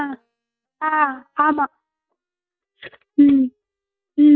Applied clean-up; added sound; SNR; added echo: neural mask model DeepFilterNet 3.